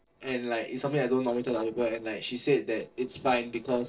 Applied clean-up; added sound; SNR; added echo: neural separator model SepFormer DNS4.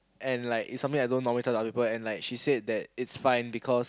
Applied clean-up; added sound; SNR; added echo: none; none; none; none.